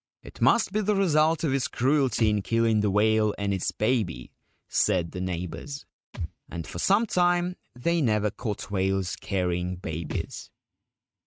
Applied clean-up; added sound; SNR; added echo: neural mask model RNNoise.